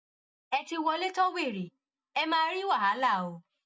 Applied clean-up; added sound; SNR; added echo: none; none; none; none.